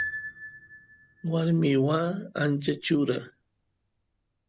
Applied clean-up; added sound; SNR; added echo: none; Piano; 14 dB; none.